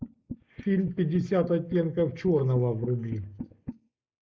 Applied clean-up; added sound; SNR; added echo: neural mask model Resemble Enhance denoiser.